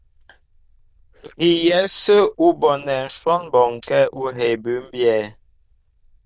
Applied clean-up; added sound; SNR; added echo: neural diffusion model UNIVERSE++.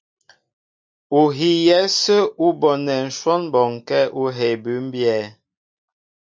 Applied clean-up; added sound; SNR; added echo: none; none; none; none.